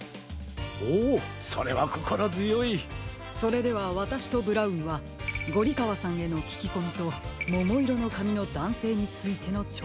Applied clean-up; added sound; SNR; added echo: none; none; none; none.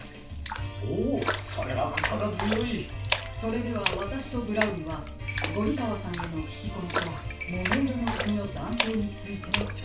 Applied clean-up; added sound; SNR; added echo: none; Splash, splatter; 2 dB; reverberation time 0.3 s.